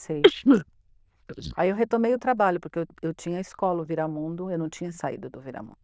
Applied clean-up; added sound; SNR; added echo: neural diffusion model UNIVERSE++.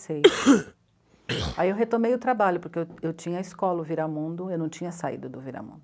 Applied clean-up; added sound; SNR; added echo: none; Cough; -5 dB; none.